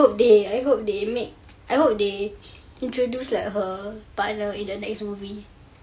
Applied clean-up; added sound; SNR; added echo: none; none; none; none.